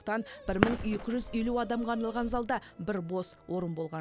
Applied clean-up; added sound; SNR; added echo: none; Fireworks; 3 dB; none.